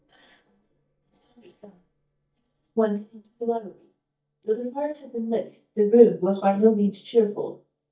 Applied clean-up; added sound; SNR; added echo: neural mask model DeepFilterNet 3.